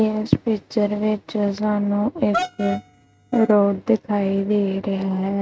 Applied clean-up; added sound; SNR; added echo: neural mask model RNNoise.